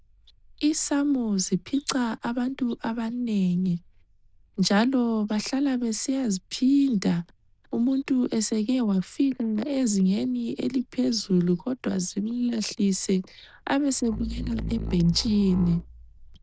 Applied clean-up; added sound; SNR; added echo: neural diffusion model UNIVERSE++.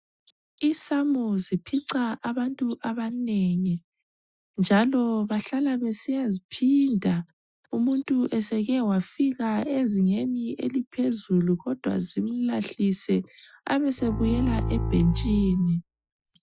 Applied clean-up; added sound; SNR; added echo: classical method Wiener filter.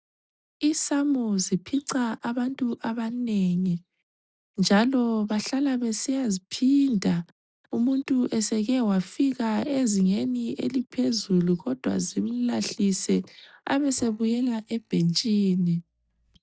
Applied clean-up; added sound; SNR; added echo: neural mask model DeepFilterNet 3.